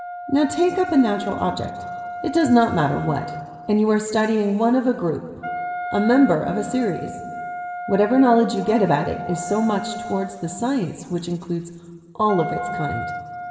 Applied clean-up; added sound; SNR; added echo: none; Wind instrument, woodwind instrument; 10 dB; reverberation time 1.6 s.